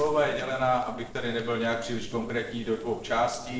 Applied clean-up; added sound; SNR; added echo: neural separator model SepFormer DNS4.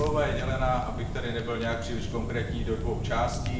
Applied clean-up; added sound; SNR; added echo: none; Fire; 1 dB; reverberation time 0.6 s.